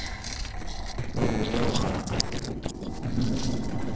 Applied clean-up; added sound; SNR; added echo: neural separator model SepFormer DNS4.